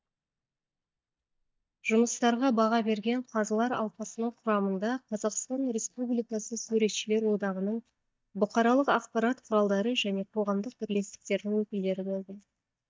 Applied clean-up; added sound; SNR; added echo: neural mask model DeepFilterNet 3.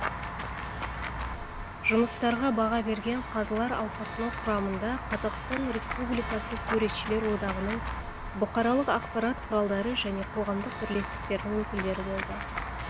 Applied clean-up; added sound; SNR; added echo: none; Walk, footsteps / Run / Bell; 5 dB; none.